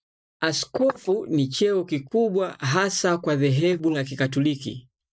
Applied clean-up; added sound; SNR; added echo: neural mask model DeepFilterNet 3.